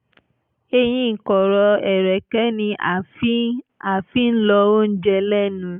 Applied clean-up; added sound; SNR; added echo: none; none; none; none.